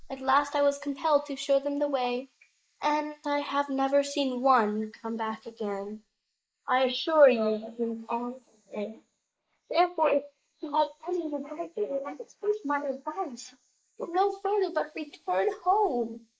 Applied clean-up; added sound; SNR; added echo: neural mask model Resemble Enhance denoiser.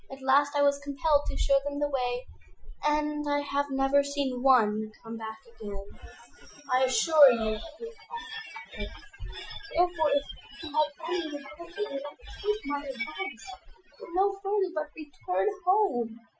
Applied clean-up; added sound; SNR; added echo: classical method Wiener filter.